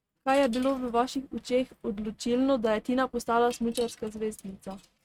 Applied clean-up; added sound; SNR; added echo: neural mask model RNNoise.